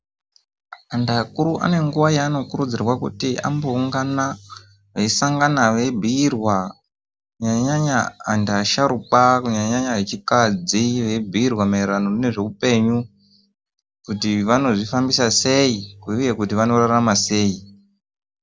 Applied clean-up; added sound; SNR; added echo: none; none; none; none.